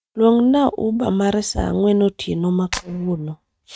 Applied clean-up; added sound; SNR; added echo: neural mask model RNNoise.